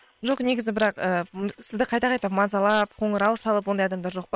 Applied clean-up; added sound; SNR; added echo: neural separator model SepFormer WHAM!.